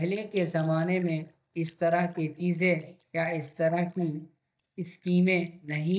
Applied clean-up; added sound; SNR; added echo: neural mask model DeepFilterNet 3.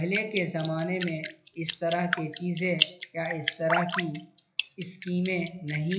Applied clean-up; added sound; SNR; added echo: classical method WPE with log-MMSE.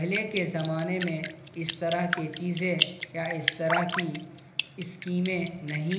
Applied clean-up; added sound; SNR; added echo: none; Drip; 2 dB; reverberation time 1.0 s.